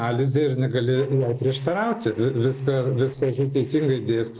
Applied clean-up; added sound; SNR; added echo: neural separator model SepFormer DNS4.